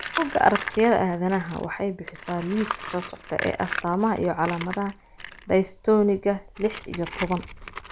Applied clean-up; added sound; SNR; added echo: none; Tools; 11 dB; none.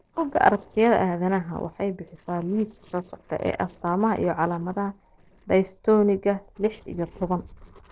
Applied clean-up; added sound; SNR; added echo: neural separator model SepFormer DNS4.